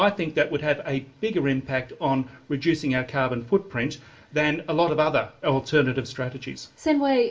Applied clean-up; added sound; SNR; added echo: none; none; none; reverberation time 0.2 s.